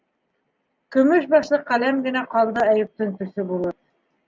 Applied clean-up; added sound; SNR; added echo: none; none; none; none.